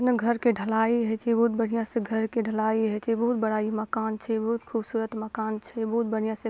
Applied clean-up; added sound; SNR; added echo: none; none; none; none.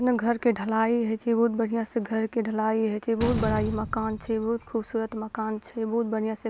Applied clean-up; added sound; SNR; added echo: none; Slam; 13 dB; none.